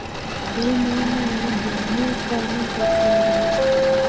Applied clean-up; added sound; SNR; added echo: none; Subway, metro, underground + Engine / Mechanisms; -5 dB; none.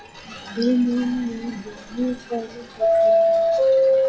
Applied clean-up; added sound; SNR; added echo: classical method log-MMSE.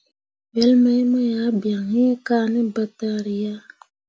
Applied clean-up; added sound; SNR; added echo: none; none; none; none.